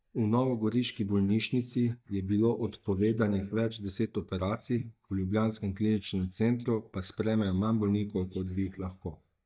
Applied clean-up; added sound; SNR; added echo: neural mask model DeepFilterNet 3.